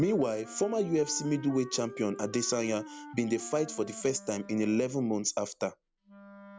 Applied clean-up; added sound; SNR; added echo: none; Wind instrument, woodwind instrument; 17 dB; none.